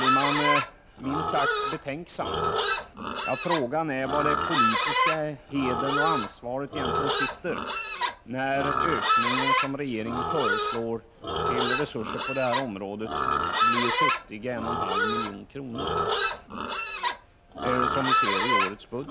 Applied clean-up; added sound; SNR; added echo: none; Livestock, farm animals, working animals; -5 dB; none.